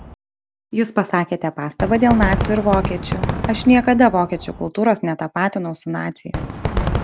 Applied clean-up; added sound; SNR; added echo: none; Fireworks; 7 dB; none.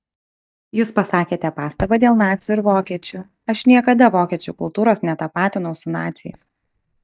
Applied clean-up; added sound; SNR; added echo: neural mask model DeepFilterNet 3.